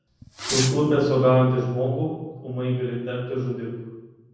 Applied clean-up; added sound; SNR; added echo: none; Fireworks; 8 dB; reverberation time 1.1 s.